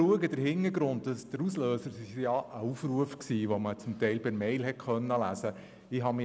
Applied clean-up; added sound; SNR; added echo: none; none; none; none.